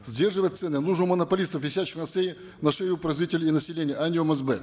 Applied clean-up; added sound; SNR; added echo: none; none; none; none.